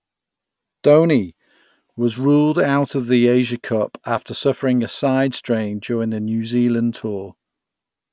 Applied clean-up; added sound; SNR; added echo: none; none; none; none.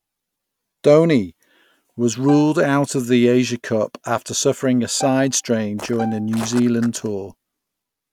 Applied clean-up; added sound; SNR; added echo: none; Walk, footsteps + Bowed string instrument; 15 dB; none.